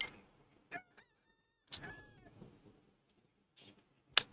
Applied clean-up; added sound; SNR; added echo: neural mask model RNNoise.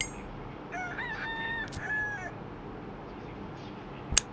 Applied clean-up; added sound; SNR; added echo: none; Chicken, rooster + Fire; -5 dB; none.